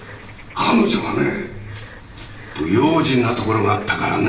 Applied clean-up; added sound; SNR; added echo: none; Bird / Frog; 19 dB; reverberation time 0.8 s.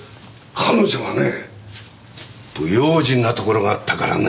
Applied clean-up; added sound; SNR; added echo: none; none; none; none.